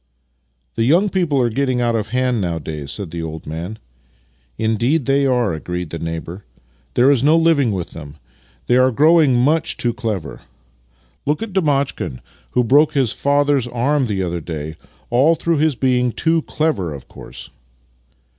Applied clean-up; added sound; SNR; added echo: none; none; none; none.